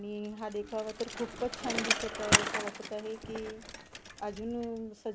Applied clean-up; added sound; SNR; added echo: none; Bicycle; -2 dB; none.